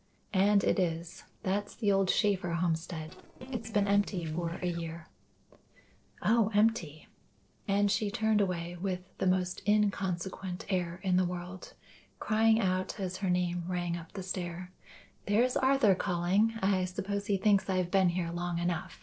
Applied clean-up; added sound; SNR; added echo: neural separator model SepFormer DNS4.